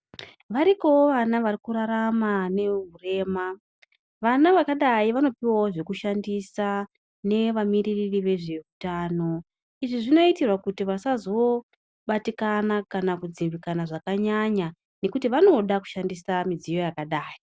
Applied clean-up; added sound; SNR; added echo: none; none; none; none.